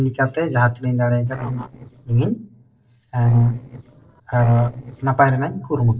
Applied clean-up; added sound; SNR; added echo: neural separator model SepFormer DNS4.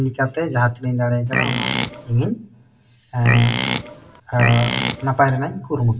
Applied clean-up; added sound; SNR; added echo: none; Livestock, farm animals, working animals; 2 dB; reverberation time 0.2 s.